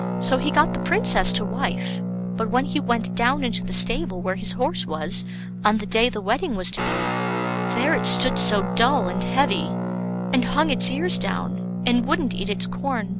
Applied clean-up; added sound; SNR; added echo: none; Guitar; 4 dB; none.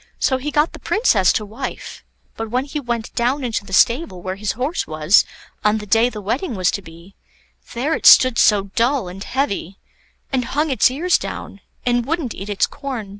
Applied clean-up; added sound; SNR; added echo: none; none; none; none.